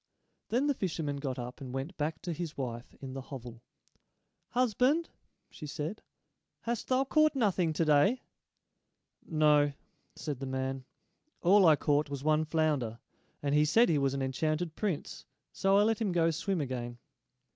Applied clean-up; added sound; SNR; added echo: none; none; none; none.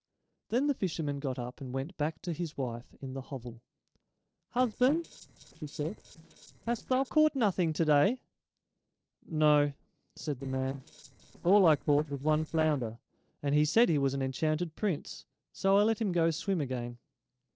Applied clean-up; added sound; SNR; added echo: neural separator model SepFormer DNS4.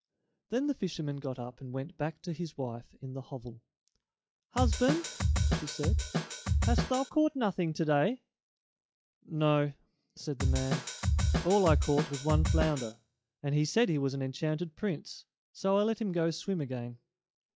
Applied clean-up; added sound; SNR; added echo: classical method log-MMSE.